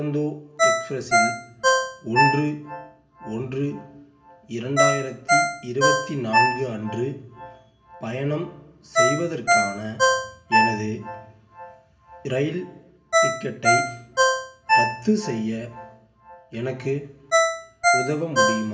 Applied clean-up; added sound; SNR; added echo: none; Ringtone; -5 dB; reverberation time 0.5 s.